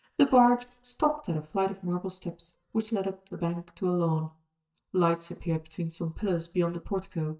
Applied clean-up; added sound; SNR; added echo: neural mask model DeepFilterNet 3.